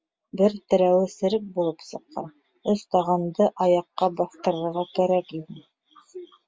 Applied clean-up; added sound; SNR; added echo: none; none; none; none.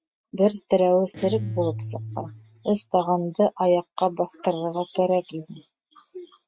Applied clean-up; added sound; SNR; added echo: neural mask model RNNoise.